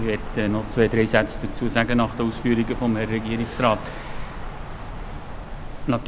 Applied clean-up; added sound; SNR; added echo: none; Wind; 7 dB; none.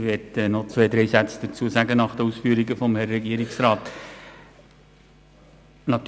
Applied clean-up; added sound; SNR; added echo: none; none; none; none.